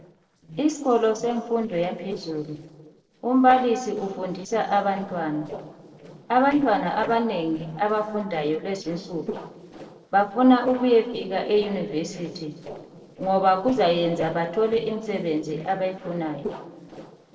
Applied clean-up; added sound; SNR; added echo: neural separator model SepFormer DNS4.